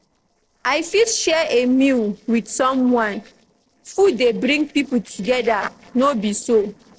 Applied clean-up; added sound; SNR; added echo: neural separator model SepFormer DNS4.